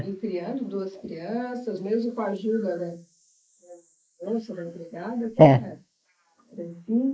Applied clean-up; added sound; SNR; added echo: neural mask model Resemble Enhance denoiser.